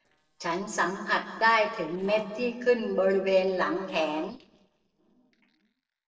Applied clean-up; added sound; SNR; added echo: neural separator model SepFormer DNS4.